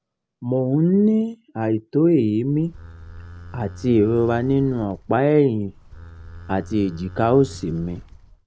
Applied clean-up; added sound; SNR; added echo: none; Livestock, farm animals, working animals; 18 dB; none.